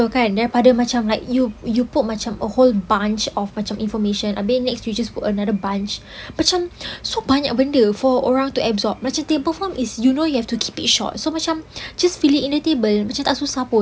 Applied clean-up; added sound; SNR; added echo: none; none; none; none.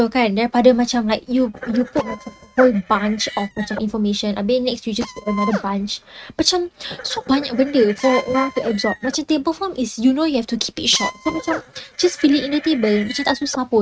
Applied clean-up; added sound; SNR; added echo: neural mask model RNNoise.